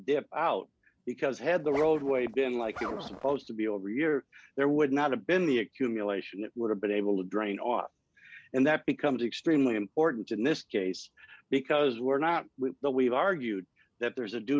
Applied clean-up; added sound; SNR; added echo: none; Zipper (clothing); 13 dB; none.